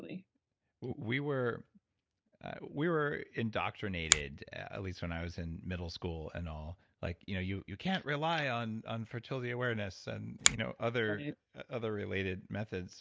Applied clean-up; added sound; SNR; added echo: none; Finger snapping; -1 dB; none.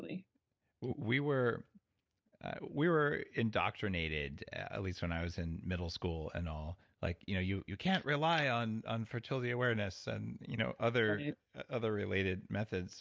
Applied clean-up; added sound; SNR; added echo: none; none; none; none.